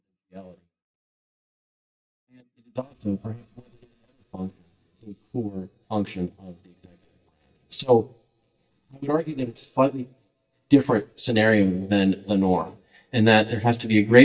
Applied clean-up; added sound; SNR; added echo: neural mask model DeepFilterNet 3.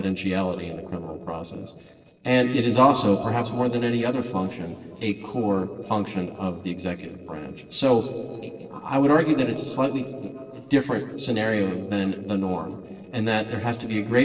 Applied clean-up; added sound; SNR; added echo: neural separator model SepFormer DNS4.